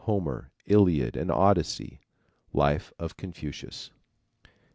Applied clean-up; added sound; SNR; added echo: none; none; none; none.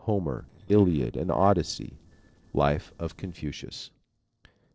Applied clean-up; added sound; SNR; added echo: neural separator model SepFormer DNS4.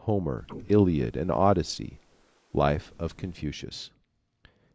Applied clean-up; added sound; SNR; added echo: neural mask model Resemble Enhance denoiser.